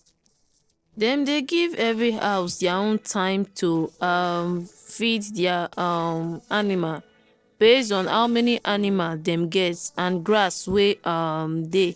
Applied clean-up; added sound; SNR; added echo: neural separator model SepFormer DNS4.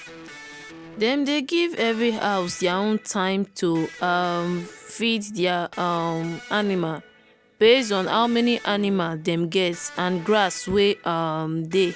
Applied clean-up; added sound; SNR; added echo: none; Electric guitar; 20 dB; none.